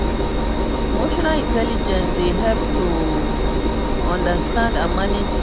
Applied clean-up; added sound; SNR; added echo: none; Engine; -5 dB; none.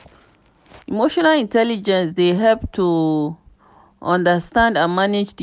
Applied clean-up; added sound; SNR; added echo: none; none; none; none.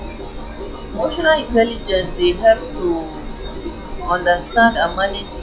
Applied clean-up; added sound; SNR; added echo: classical method log-MMSE.